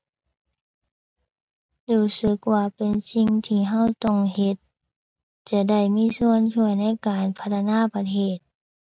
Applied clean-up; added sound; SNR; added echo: none; none; none; none.